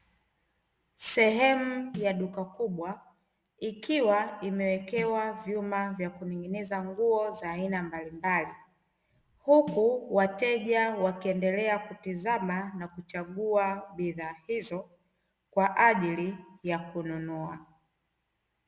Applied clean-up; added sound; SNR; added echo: none; Snare drum; 17 dB; none.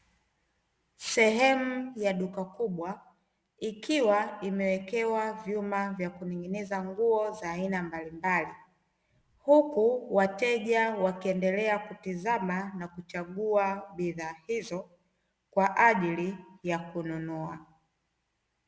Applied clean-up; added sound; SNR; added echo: none; none; none; none.